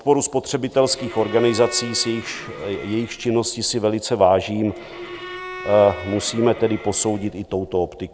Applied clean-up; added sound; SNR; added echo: none; Bowed string instrument; 15 dB; none.